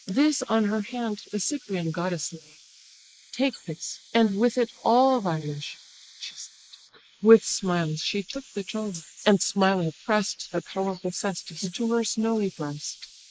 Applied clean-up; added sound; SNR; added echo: neural mask model Resemble Enhance denoiser.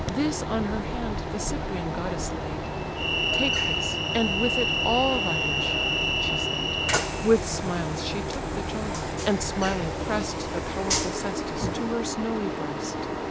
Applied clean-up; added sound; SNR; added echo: none; Train; -3 dB; none.